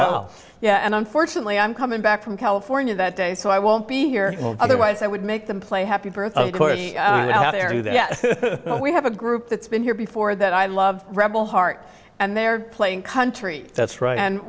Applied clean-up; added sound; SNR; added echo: none; none; none; none.